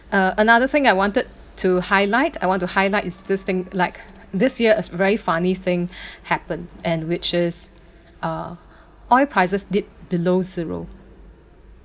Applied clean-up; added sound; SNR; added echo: none; none; none; none.